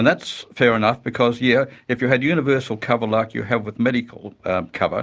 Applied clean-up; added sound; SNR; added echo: none; none; none; none.